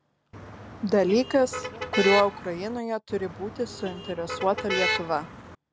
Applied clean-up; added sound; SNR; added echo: none; Motor vehicle (road); 6 dB; none.